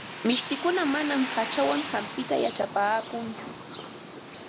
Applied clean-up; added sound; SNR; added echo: none; Bird; 8 dB; none.